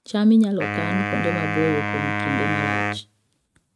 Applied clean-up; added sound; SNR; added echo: neural mask model RNNoise.